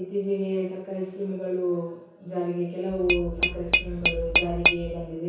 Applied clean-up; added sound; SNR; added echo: none; Tap / Glass; -3 dB; reverberation time 0.7 s.